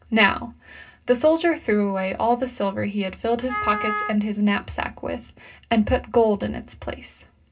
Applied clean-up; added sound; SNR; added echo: none; Wind instrument, woodwind instrument; 7 dB; reverberation time 0.2 s.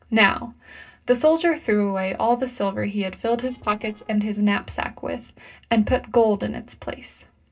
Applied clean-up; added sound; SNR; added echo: neural separator model SepFormer DNS4.